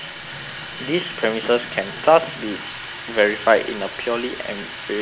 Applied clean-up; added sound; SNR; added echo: none; Sink (filling or washing) / Water tap, faucet; 11 dB; none.